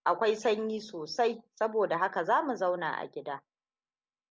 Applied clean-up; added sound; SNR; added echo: none; none; none; none.